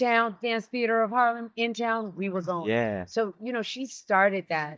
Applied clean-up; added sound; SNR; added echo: neural mask model DeepFilterNet 3.